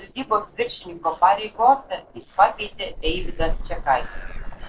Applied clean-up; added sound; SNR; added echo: neural separator model SepFormer DNS4.